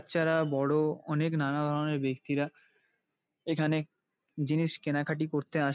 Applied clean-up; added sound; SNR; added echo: none; none; none; none.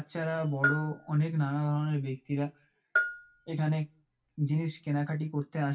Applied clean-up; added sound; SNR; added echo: none; Bell; 6 dB; reverberation time 0.2 s.